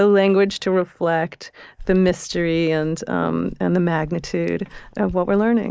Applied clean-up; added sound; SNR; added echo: neural mask model DeepFilterNet 3.